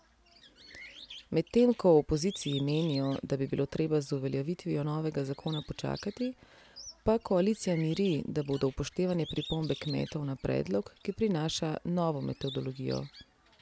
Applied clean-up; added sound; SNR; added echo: none; Bird; 19 dB; none.